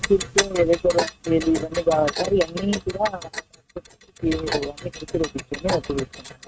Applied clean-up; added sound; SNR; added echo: neural mask model RNNoise.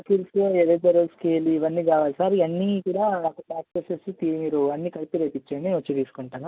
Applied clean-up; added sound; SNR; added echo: none; none; none; none.